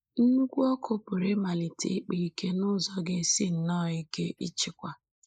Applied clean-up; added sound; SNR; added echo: neural mask model Resemble Enhance denoiser.